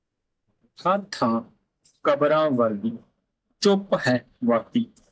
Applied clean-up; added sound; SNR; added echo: neural mask model DeepFilterNet 3.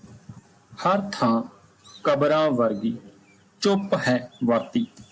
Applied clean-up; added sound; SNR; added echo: none; none; none; none.